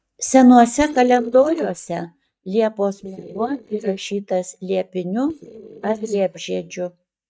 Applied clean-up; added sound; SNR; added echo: neural mask model DeepFilterNet 3.